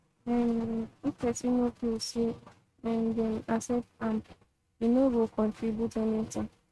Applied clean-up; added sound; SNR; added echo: neural mask model RNNoise.